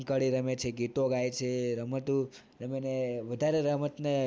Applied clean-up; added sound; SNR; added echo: none; none; none; none.